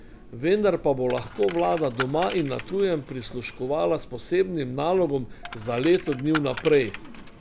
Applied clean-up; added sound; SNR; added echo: none; Coin (dropping); 13 dB; none.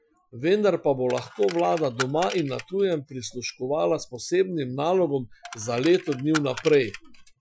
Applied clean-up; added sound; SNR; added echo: classical method Wiener filter.